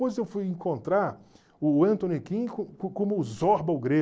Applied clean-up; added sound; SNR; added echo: none; none; none; none.